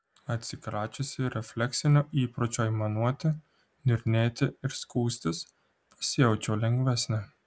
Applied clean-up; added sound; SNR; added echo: none; none; none; none.